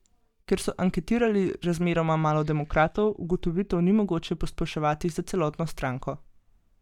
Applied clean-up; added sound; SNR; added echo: neural mask model DeepFilterNet 3.